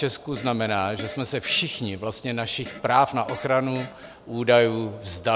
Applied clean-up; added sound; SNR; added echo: none; Fart; 17 dB; none.